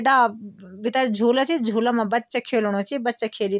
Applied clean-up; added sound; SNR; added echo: none; none; none; none.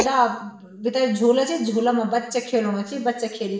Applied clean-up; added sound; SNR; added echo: none; Writing; 15 dB; reverberation time 0.7 s.